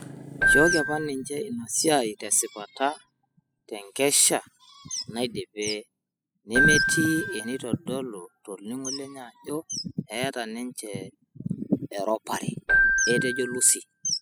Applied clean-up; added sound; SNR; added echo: classical method spectral subtraction.